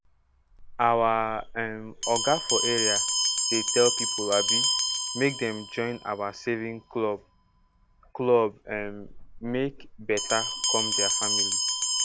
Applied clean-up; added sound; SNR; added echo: none; Bell; 1 dB; none.